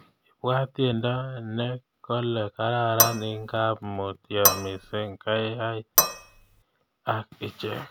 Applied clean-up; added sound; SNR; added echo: none; Cutlery, silverware / Dishes, pots, and pans; -3 dB; none.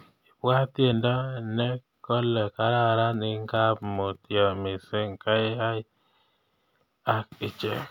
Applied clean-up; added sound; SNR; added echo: none; none; none; none.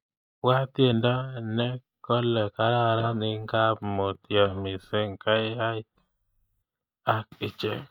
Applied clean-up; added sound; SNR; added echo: neural mask model DeepFilterNet 3.